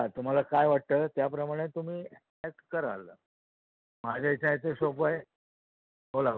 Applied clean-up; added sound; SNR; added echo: none; none; none; none.